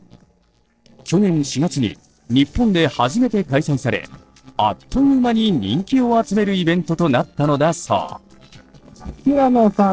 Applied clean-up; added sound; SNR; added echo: neural separator model SepFormer DNS4.